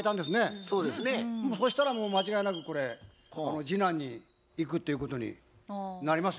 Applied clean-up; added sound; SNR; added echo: none; Chime; 12 dB; none.